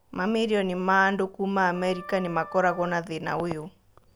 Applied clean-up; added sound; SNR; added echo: none; Wind instrument, woodwind instrument; 19 dB; none.